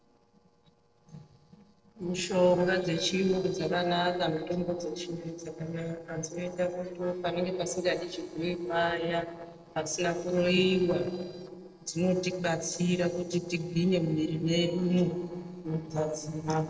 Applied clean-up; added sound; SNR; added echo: neural separator model SepFormer DNS4.